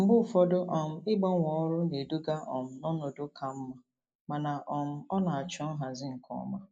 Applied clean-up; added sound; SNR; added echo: neural mask model Resemble Enhance denoiser.